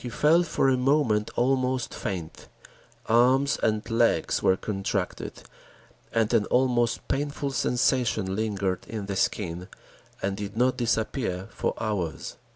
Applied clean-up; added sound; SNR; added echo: none; none; none; none.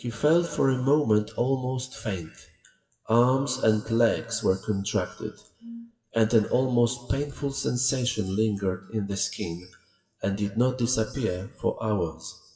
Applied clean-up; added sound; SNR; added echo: classical method WPE with log-MMSE.